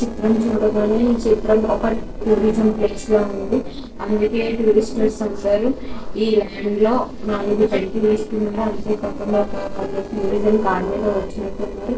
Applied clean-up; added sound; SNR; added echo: neural separator model SepFormer DNS4.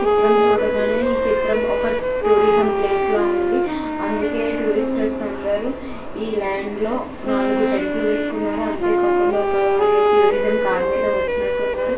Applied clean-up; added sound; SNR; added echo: none; Wind instrument, woodwind instrument; -3 dB; reverberation time 0.2 s.